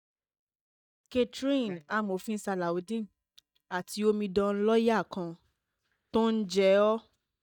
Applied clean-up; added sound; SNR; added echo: neural mask model DeepFilterNet 3.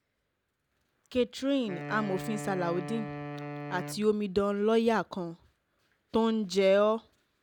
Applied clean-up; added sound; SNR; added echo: none; Wind instrument, woodwind instrument; 10 dB; none.